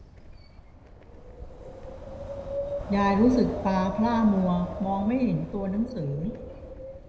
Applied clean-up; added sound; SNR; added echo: none; Wind; 9 dB; reverberation time 0.7 s.